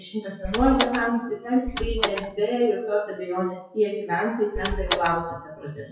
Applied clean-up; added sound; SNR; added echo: classical method WPE with log-MMSE.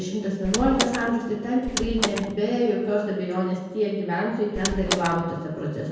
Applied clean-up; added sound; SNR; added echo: none; Door; 5 dB; reverberation time 1.2 s.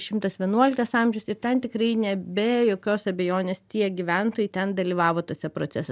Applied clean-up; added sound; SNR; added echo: none; none; none; none.